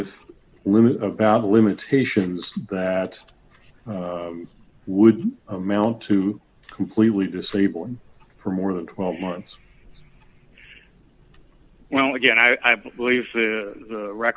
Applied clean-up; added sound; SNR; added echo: none; none; none; none.